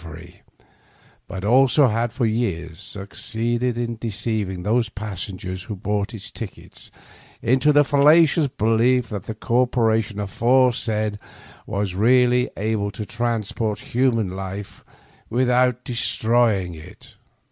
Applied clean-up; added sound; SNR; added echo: none; none; none; none.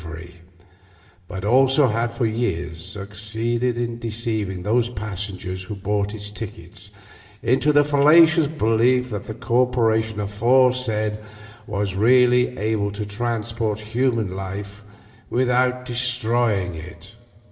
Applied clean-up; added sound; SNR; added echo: none; none; none; reverberation time 2.2 s.